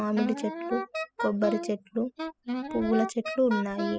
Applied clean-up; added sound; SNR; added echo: classical method spectral subtraction.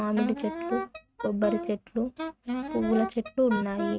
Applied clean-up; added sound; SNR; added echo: neural mask model RNNoise.